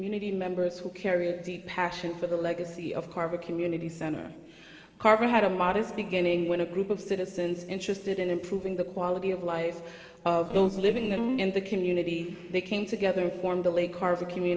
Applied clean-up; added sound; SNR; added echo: neural separator model SepFormer DNS4.